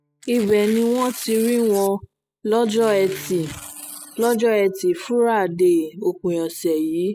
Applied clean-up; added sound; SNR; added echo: classical method spectral subtraction.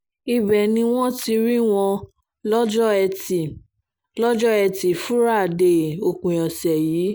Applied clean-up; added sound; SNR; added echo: none; none; none; none.